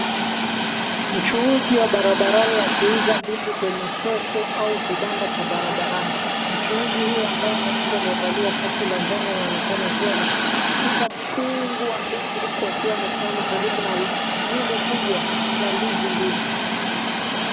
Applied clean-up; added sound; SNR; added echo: none; Hiss; -3 dB; reverberation time 0.7 s.